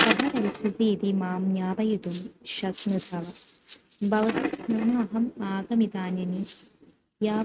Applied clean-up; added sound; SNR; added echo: neural mask model RNNoise.